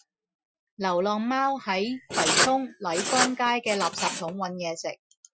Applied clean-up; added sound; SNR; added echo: classical method Wiener filter.